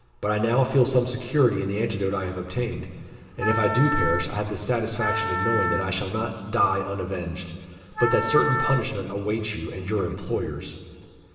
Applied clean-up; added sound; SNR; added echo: none; Wind instrument, woodwind instrument; 3 dB; reverberation time 2.2 s.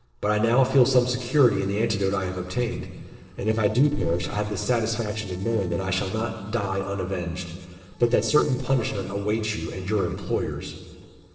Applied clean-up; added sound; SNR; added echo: neural separator model SepFormer DNS4.